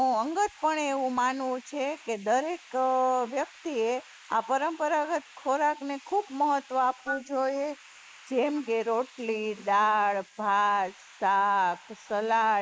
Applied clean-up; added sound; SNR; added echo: neural mask model Resemble Enhance denoiser.